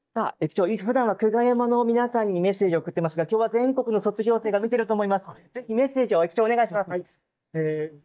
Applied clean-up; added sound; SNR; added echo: neural mask model DeepFilterNet 3.